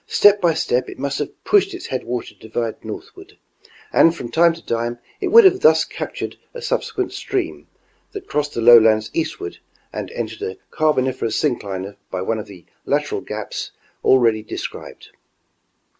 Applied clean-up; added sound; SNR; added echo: none; none; none; none.